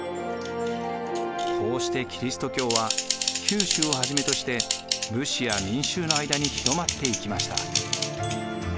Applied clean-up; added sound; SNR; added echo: none; Typing; 2 dB; none.